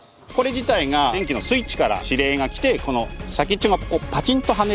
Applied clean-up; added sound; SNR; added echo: none; none; none; none.